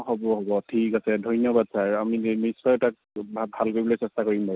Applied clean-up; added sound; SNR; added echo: none; none; none; none.